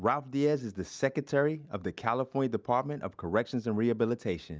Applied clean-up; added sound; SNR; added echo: none; none; none; none.